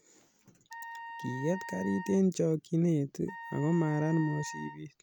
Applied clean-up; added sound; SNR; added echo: none; Wind instrument, woodwind instrument; 13 dB; none.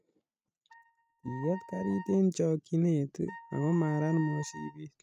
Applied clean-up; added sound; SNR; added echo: neural mask model RNNoise.